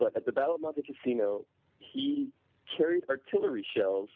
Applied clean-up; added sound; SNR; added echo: none; none; none; none.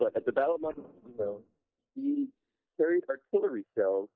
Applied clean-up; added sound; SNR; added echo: neural mask model DeepFilterNet 3.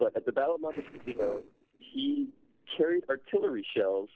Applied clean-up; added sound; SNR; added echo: neural separator model SepFormer DNS4.